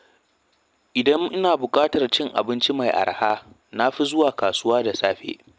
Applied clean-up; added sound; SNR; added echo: none; none; none; none.